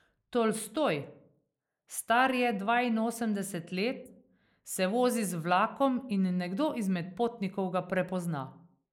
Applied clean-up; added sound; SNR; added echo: neural mask model Resemble Enhance denoiser.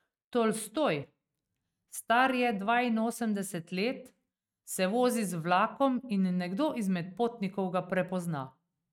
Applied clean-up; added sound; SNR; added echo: neural mask model RNNoise.